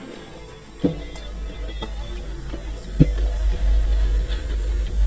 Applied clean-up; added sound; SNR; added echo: neural mask model DeepFilterNet 3.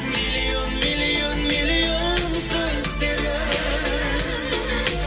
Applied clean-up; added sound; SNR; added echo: none; Gong; 17 dB; reverberation time 0.2 s.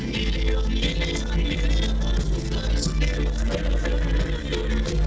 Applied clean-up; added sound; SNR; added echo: neural separator model SepFormer DNS4.